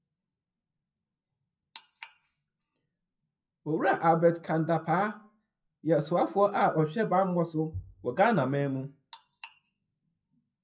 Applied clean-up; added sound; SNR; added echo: classical method WPE with log-MMSE.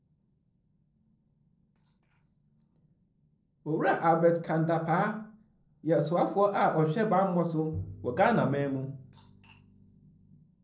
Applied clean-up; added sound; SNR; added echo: neural separator model SepFormer DNS4.